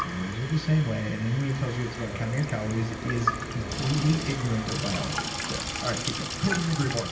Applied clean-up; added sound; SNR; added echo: none; Sink (filling or washing) / Water tap, faucet; 4 dB; reverberation time 0.8 s.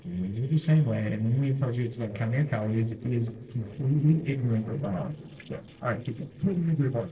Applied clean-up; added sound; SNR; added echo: neural separator model SepFormer DNS4.